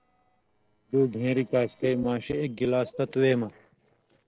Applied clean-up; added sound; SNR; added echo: neural separator model SepFormer DNS4.